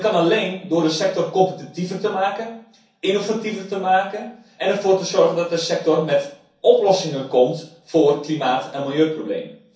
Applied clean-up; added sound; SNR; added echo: none; none; none; reverberation time 0.6 s.